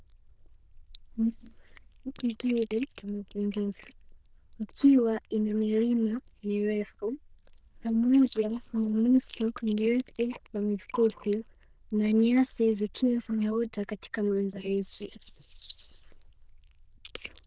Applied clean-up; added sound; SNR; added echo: neural diffusion model UNIVERSE++.